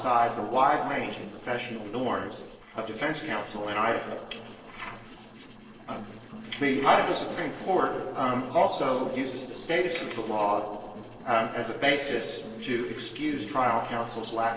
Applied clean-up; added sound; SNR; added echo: neural separator model SepFormer DNS4.